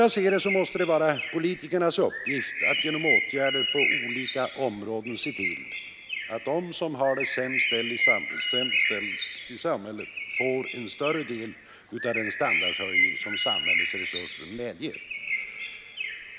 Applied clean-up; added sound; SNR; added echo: none; Bird; 0 dB; none.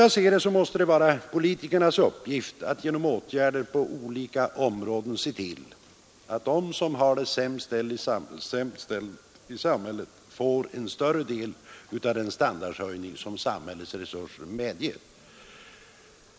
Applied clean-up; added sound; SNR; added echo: none; none; none; none.